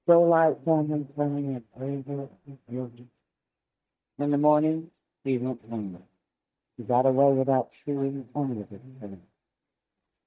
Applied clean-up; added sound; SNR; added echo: neural mask model DeepFilterNet 3.